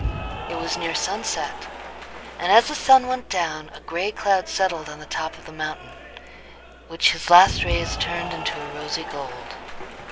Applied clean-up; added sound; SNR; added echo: none; Applause / Cheering; 10 dB; none.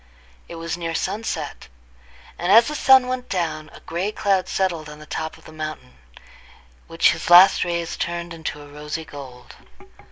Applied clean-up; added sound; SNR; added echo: none; none; none; none.